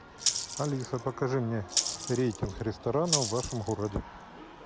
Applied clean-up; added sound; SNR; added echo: none; Rattle (instrument); 3 dB; none.